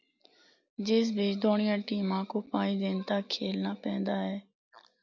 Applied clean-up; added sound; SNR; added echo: none; none; none; none.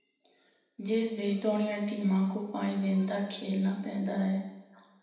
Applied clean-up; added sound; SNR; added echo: none; none; none; reverberation time 0.9 s.